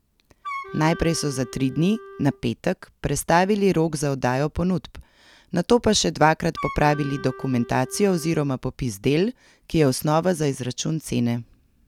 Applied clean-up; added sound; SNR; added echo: none; Wind instrument, woodwind instrument; 15 dB; none.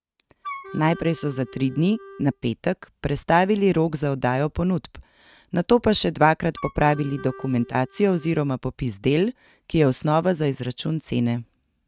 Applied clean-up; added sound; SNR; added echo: neural mask model RNNoise.